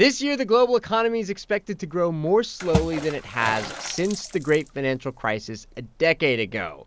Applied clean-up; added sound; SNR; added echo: none; Water / Splash, splatter; 12 dB; none.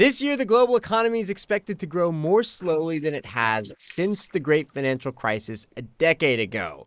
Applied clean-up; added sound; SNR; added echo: neural mask model Resemble Enhance denoiser.